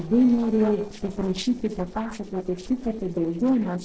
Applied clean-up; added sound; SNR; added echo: neural separator model SepFormer DNS4.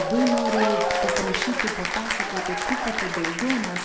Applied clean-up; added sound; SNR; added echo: none; Applause / Cheering; -2 dB; reverberation time 0.9 s.